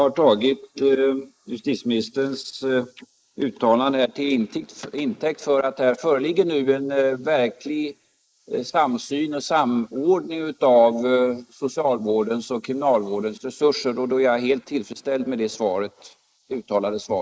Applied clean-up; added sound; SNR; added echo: neural mask model Resemble Enhance denoiser.